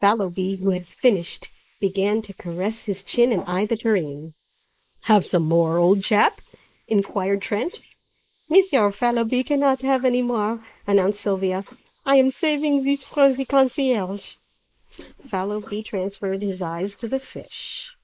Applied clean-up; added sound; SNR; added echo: neural mask model Resemble Enhance denoiser.